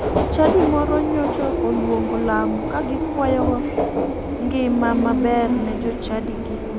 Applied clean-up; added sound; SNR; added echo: none; Subway, metro, underground; 0 dB; none.